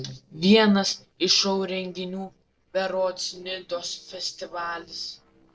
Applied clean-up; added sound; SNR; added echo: neural separator model SepFormer DNS4.